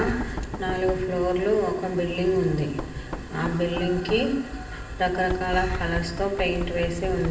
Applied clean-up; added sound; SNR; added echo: none; Knock; 10 dB; reverberation time 0.8 s.